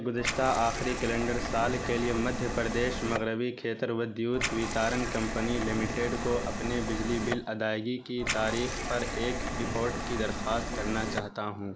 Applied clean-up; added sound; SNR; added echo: none; Liquid; 2 dB; none.